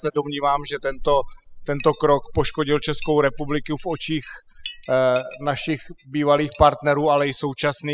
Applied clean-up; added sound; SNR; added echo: classical method spectral subtraction.